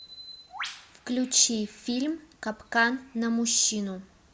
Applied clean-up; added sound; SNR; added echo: none; Bird; 18 dB; none.